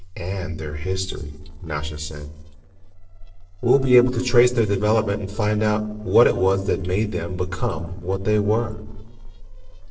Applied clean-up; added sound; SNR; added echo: neural separator model SepFormer DNS4.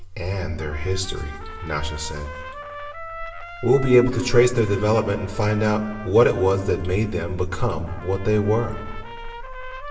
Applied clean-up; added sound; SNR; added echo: none; Trumpet; 16 dB; reverberation time 1.3 s.